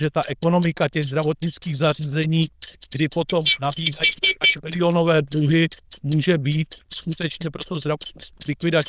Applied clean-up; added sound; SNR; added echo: neural diffusion model UNIVERSE++.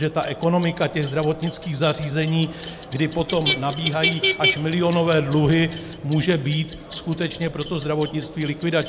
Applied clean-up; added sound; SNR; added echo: none; Clock + Motor vehicle (road); 8 dB; none.